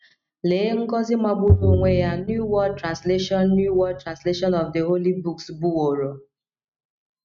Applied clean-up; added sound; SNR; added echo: neural mask model RNNoise.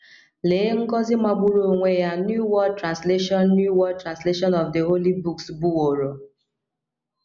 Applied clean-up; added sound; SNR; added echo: none; none; none; none.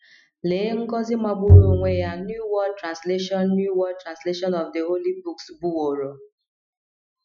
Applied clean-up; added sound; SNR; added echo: classical method Wiener filter.